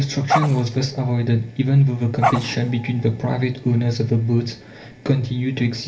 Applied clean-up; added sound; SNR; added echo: none; Dog; 4 dB; reverberation time 0.3 s.